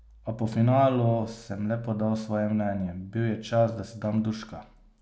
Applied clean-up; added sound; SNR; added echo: none; none; none; none.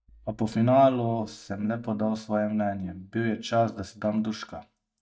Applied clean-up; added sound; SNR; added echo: neural mask model DeepFilterNet 3.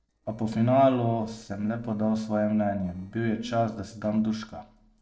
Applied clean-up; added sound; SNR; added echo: neural separator model SepFormer DNS4.